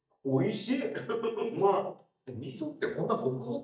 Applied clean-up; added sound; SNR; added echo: neural mask model DeepFilterNet 3.